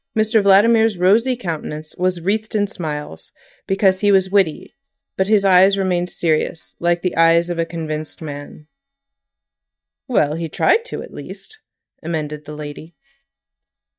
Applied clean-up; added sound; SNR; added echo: neural mask model DeepFilterNet 3.